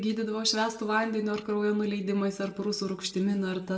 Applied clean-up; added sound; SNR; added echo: none; none; none; reverberation time 0.6 s.